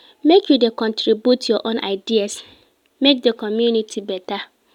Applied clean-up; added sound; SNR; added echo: none; none; none; none.